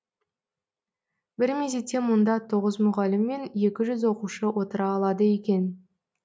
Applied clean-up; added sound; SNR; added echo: none; none; none; none.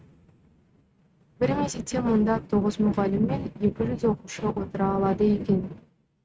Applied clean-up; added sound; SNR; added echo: neural mask model RNNoise.